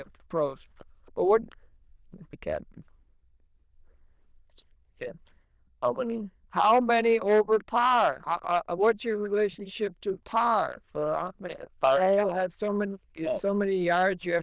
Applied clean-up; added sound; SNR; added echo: neural diffusion model UNIVERSE++.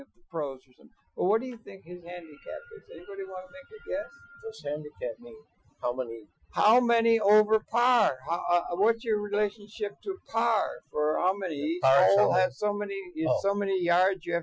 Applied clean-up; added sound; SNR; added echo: classical method Wiener filter.